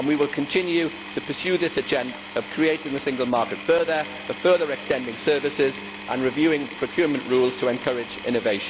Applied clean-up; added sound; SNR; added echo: none; Power tool; 12 dB; none.